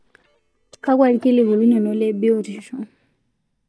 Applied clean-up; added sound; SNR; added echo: neural mask model DeepFilterNet 3.